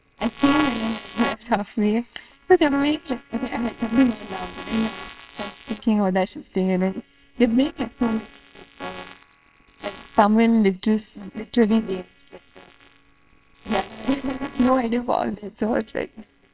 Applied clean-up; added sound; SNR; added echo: neural separator model SepFormer WHAMR!.